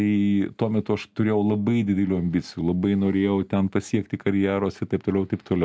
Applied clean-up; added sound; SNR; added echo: none; none; none; none.